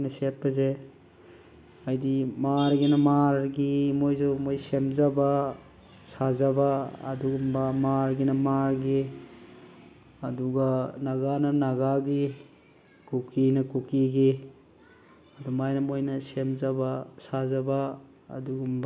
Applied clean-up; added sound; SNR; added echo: none; none; none; none.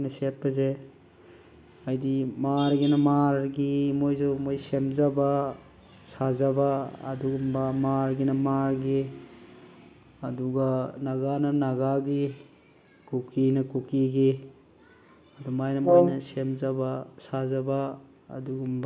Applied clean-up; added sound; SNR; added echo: none; Brass instrument; -3 dB; none.